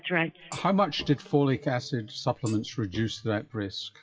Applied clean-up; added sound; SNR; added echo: classical method WPE with log-MMSE.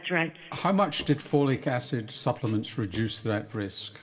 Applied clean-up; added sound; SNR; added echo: none; Thump, thud; 19 dB; reverberation time 1.2 s.